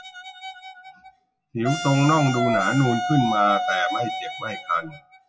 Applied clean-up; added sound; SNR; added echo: classical method WPE with log-MMSE.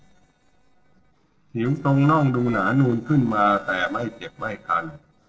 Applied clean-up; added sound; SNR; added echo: neural separator model SepFormer DNS4.